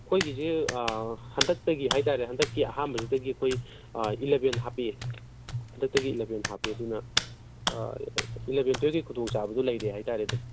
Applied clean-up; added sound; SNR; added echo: none; Hands; 6 dB; none.